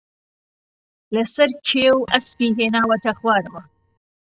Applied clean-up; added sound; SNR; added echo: neural separator model SepFormer DNS4.